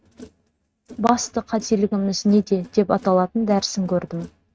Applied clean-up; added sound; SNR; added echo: neural mask model RNNoise.